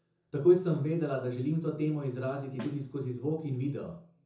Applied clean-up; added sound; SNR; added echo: none; Snare drum; 19 dB; reverberation time 0.5 s.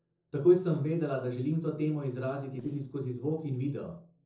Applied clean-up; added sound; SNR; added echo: neural separator model SepFormer DNS4.